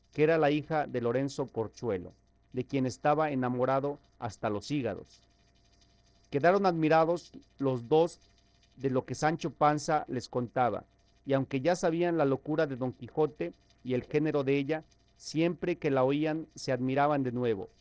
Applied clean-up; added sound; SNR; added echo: neural separator model SepFormer DNS4.